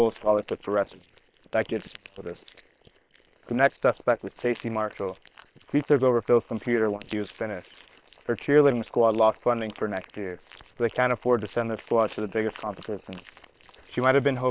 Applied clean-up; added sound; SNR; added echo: neural separator model SepFormer WHAM!.